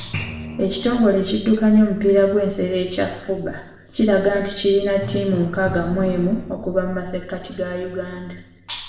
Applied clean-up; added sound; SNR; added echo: none; Drum; 16 dB; reverberation time 0.9 s.